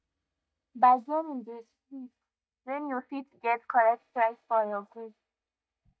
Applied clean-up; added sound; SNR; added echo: neural mask model DeepFilterNet 3.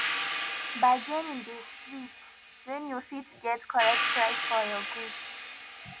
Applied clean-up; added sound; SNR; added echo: none; Hi-hat; 1 dB; none.